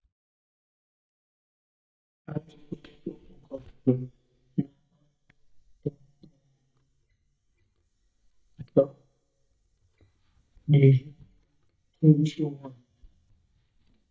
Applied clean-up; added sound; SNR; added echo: neural mask model DeepFilterNet 3.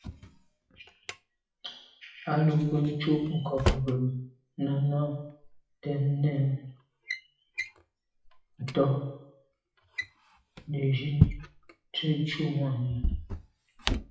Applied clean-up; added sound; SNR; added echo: classical method WPE with log-MMSE.